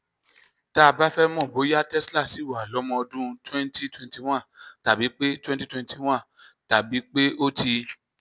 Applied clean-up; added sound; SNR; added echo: none; none; none; none.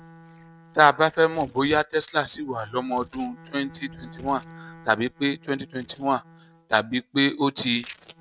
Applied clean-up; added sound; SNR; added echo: neural mask model RNNoise.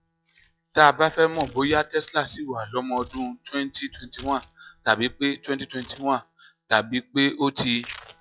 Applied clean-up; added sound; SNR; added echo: classical method log-MMSE.